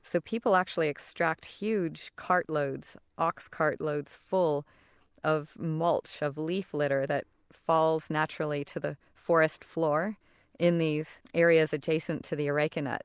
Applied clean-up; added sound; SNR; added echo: none; none; none; none.